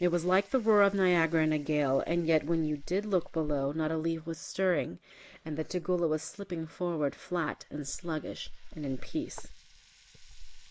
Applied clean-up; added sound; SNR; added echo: neural mask model Resemble Enhance denoiser.